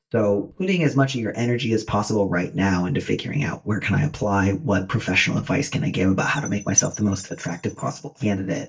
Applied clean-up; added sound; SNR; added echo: neural mask model DeepFilterNet 3.